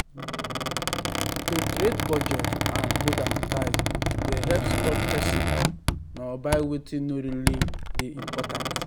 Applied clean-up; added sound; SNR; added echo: none; Squeak; -4 dB; none.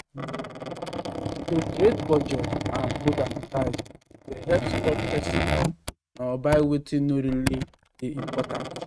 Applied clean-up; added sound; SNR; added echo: neural mask model RNNoise.